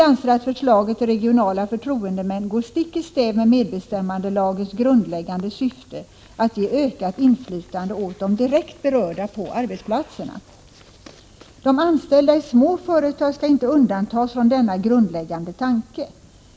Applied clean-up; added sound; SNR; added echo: none; none; none; none.